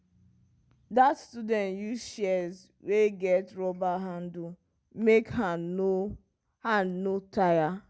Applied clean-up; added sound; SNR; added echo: none; none; none; none.